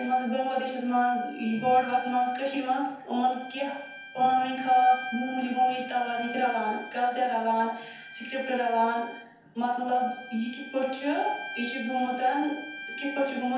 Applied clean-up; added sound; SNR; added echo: none; Bowed string instrument; 15 dB; reverberation time 0.9 s.